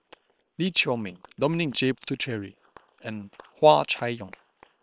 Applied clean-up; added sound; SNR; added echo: neural separator model SepFormer WHAM!.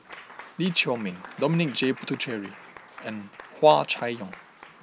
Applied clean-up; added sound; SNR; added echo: none; Applause / Crowd; 18 dB; none.